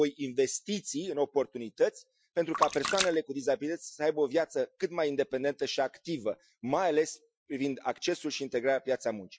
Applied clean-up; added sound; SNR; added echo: classical method Wiener filter.